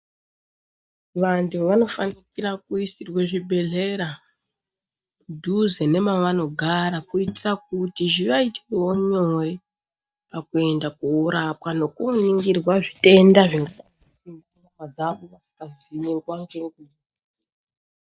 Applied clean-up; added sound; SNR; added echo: neural mask model DeepFilterNet 3.